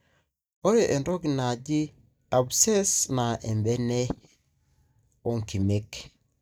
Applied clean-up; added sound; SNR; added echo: neural mask model DeepFilterNet 3.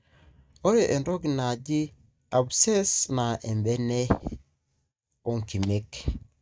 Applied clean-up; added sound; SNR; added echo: neural mask model RNNoise.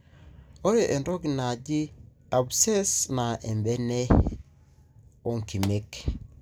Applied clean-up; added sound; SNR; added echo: none; Explosion; 17 dB; none.